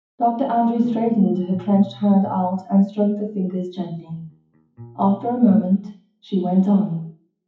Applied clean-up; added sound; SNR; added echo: classical method WPE with log-MMSE.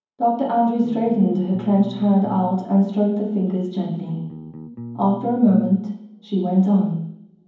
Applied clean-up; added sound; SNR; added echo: none; Bass guitar; 14 dB; reverberation time 1.2 s.